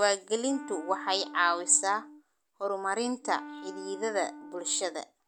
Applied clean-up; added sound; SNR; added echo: none; Wind instrument, woodwind instrument; 15 dB; none.